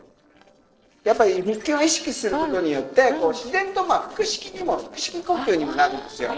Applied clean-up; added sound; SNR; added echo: neural separator model SepFormer DNS4.